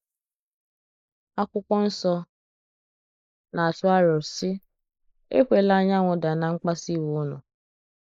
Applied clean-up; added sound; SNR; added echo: neural mask model Resemble Enhance denoiser.